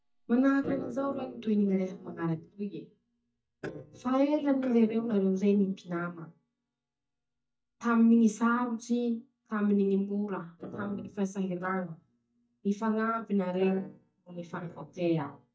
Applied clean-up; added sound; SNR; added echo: neural mask model DeepFilterNet 3.